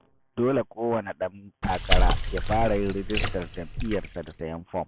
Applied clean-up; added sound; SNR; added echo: none; Water / Splash, splatter; -4 dB; none.